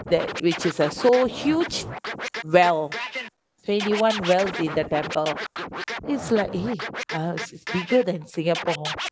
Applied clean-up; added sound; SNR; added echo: none; Scratching (performance technique); 9 dB; none.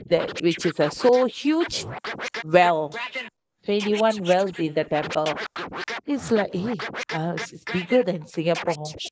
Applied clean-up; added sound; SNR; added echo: neural mask model Resemble Enhance denoiser.